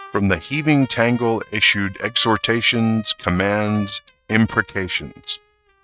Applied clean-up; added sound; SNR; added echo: neural mask model RNNoise.